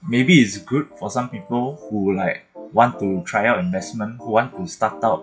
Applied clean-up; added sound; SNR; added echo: classical method WPE with log-MMSE.